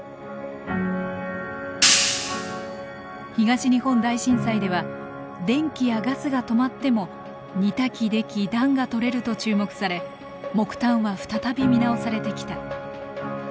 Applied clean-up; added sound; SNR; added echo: none; Hi-hat; 0 dB; none.